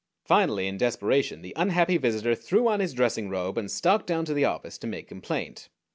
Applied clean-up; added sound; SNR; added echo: none; none; none; none.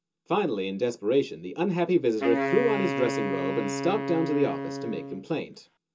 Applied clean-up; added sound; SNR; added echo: none; Wind instrument, woodwind instrument; 4 dB; reverberation time 0.2 s.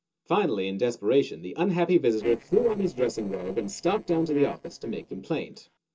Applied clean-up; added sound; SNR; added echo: neural separator model SepFormer DNS4.